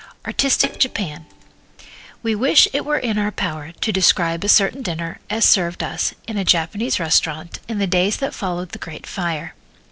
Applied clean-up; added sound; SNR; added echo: neural separator model SepFormer DNS4.